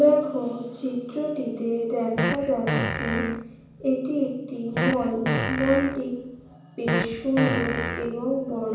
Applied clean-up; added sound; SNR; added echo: none; Fart; 3 dB; reverberation time 1.2 s.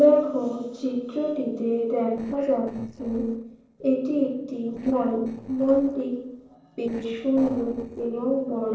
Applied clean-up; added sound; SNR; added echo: neural separator model SepFormer DNS4.